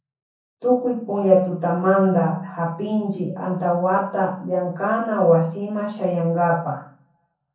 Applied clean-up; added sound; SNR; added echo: none; none; none; reverberation time 0.6 s.